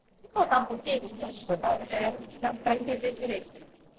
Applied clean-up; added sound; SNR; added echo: neural separator model SepFormer DNS4.